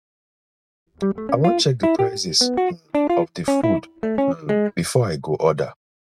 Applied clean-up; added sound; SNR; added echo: neural mask model RNNoise.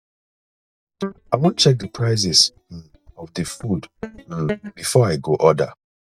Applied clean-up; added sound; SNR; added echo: neural mask model DeepFilterNet 3.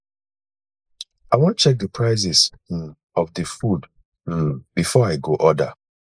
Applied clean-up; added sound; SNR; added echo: neural mask model Resemble Enhance denoiser.